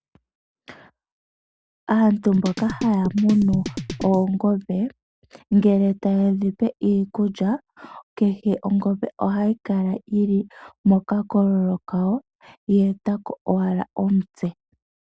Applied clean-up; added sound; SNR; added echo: none; Drum kit; 9 dB; none.